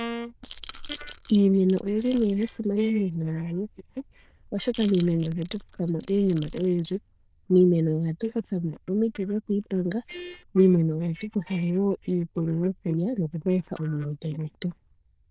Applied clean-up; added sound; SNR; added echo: neural diffusion model UNIVERSE++.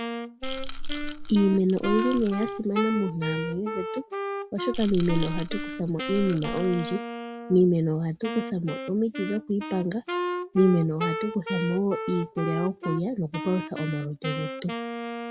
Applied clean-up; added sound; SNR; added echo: none; Rattle / Rattle (instrument) + Wind instrument, woodwind instrument; 6 dB; none.